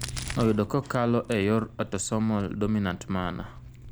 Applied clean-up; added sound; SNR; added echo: none; Crack; 15 dB; none.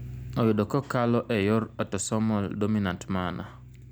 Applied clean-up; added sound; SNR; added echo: none; none; none; none.